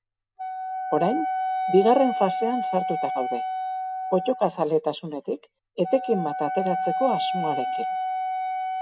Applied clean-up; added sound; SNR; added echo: none; Wind instrument, woodwind instrument; 2 dB; none.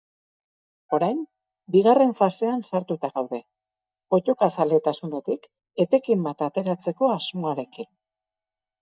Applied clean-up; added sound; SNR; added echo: neural mask model DeepFilterNet 3.